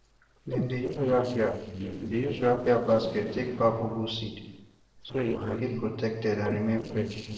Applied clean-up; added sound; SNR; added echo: neural separator model SepFormer DNS4.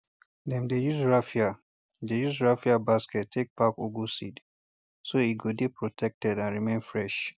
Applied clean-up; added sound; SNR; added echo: none; none; none; none.